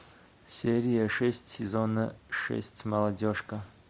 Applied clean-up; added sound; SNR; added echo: none; none; none; none.